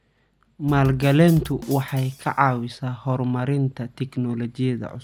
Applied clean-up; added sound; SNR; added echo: none; Bass drum / Snare drum; 16 dB; none.